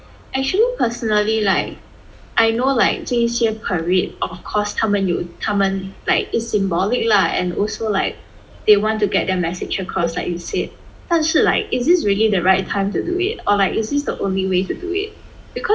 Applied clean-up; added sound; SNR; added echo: none; Cowbell; 13 dB; none.